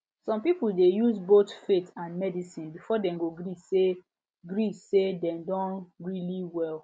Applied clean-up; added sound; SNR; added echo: none; none; none; none.